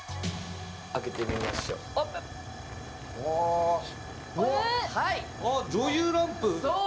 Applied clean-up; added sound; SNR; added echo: none; Tick / Hiss / Explosion / Fire; 10 dB; none.